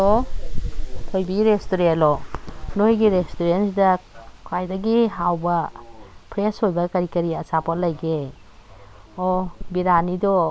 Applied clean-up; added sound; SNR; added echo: none; none; none; none.